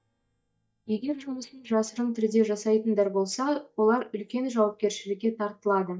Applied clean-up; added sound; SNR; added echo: neural mask model DeepFilterNet 3.